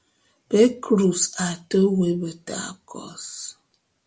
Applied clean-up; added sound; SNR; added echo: none; none; none; none.